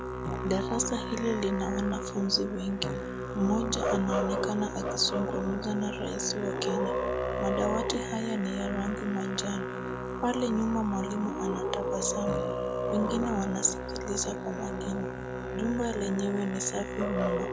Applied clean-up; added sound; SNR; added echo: none; Musical instrument; 1 dB; none.